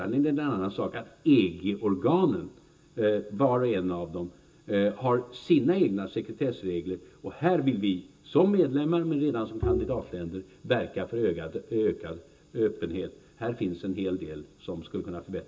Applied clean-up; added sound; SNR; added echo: none; Bowed string instrument; 5 dB; reverberation time 0.2 s.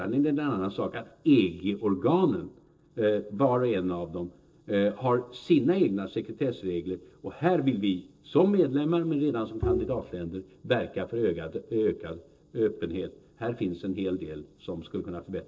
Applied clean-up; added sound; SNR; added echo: neural separator model SepFormer DNS4.